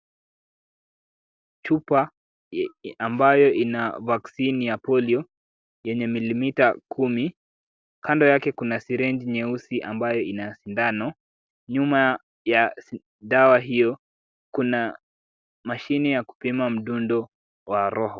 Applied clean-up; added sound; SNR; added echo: none; none; none; none.